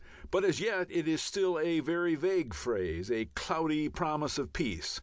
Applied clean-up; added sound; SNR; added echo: none; none; none; none.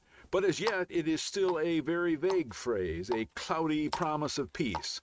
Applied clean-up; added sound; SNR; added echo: neural mask model RNNoise.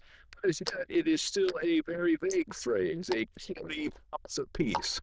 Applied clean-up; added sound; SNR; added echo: neural diffusion model UNIVERSE++.